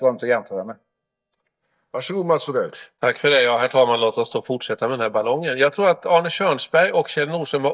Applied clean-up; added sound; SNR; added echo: neural mask model DeepFilterNet 3.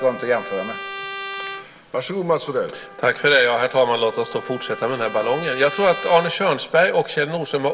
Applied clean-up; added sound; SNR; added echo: none; Trumpet; 14 dB; reverberation time 1.8 s.